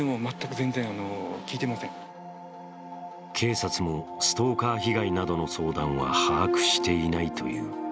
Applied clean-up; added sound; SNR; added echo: none; none; none; none.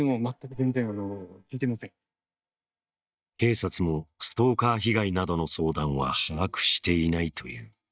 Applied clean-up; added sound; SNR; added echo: neural mask model DeepFilterNet 3.